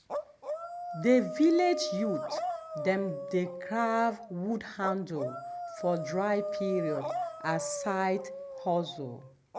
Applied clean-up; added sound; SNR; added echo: none; Dog; 6 dB; none.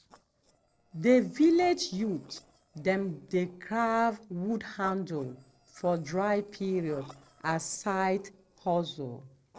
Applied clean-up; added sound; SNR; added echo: neural separator model SepFormer DNS4.